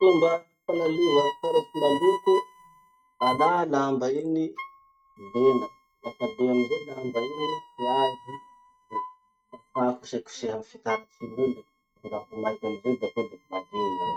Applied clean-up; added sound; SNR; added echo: neural mask model RNNoise.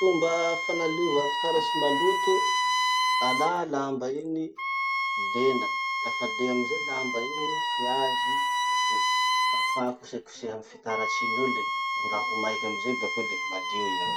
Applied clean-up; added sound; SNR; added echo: none; Wind instrument, woodwind instrument; -2 dB; none.